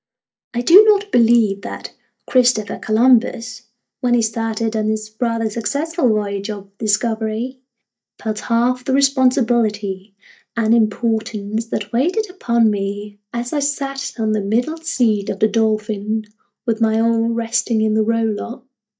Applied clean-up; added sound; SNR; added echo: neural mask model DeepFilterNet 3.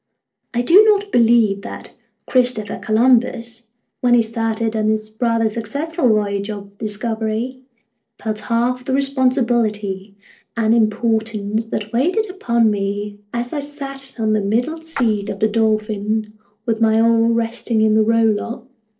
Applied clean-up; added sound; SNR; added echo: neural separator model SepFormer DNS4.